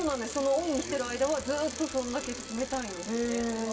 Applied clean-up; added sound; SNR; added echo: none; Bicycle; 11 dB; reverberation time 1.7 s.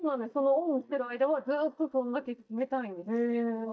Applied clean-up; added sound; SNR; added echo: neural mask model DeepFilterNet 3.